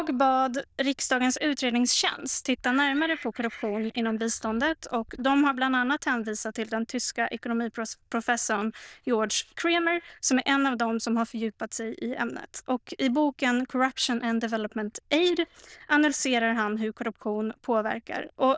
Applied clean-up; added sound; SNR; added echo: neural diffusion model UNIVERSE++.